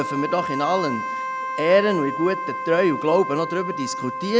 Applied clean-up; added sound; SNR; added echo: none; Wind instrument, woodwind instrument; 6 dB; none.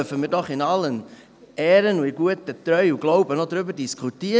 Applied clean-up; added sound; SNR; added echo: none; none; none; none.